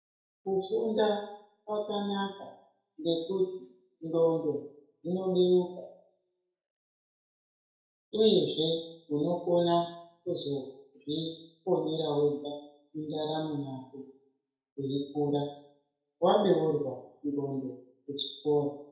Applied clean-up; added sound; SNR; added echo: none; none; none; reverberation time 0.5 s.